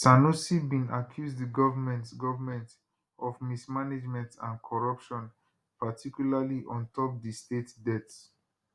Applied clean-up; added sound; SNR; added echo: none; none; none; none.